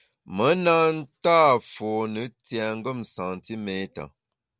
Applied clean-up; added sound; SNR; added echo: none; none; none; none.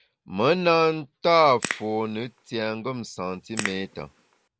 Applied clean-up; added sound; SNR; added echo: none; Crack / Crackle; 11 dB; none.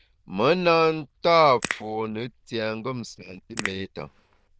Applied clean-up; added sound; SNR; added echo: neural diffusion model UNIVERSE++.